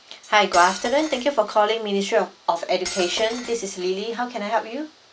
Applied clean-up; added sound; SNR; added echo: none; Cutlery, silverware; 14 dB; none.